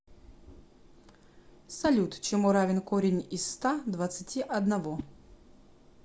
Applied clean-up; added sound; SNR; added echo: none; Whoosh, swoosh, swish; 19 dB; none.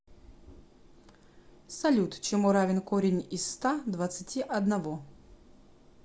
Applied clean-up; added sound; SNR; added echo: none; none; none; none.